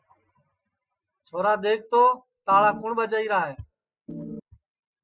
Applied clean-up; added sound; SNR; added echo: classical method spectral subtraction.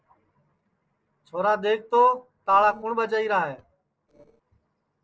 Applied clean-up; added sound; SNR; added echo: neural separator model SepFormer DNS4.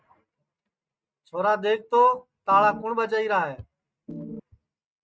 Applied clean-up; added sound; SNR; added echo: neural mask model RNNoise.